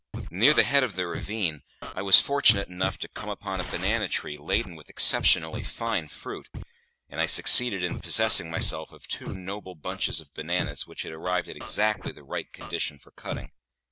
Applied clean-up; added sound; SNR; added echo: none; Scratching (performance technique) + Tearing; 12 dB; none.